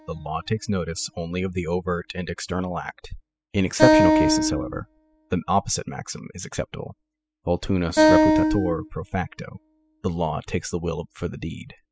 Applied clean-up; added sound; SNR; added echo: classical method spectral subtraction.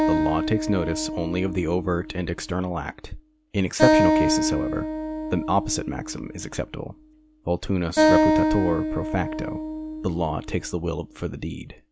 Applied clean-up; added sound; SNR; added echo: none; Acoustic guitar; -2 dB; none.